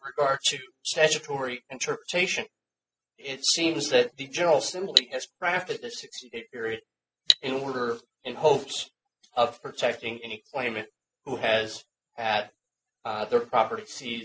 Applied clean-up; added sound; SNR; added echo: classical method spectral subtraction.